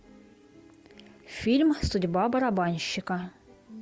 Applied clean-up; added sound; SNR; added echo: none; none; none; none.